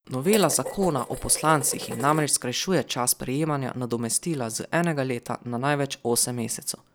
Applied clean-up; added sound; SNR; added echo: none; Dishes, pots, and pans; 11 dB; none.